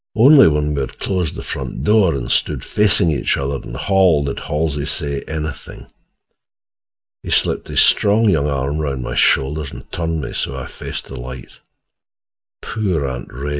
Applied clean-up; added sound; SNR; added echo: none; none; none; none.